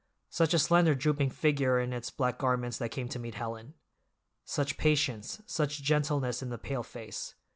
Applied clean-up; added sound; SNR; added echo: none; none; none; none.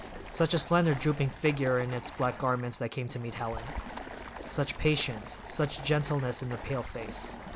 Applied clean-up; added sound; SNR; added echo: none; Stream; 11 dB; none.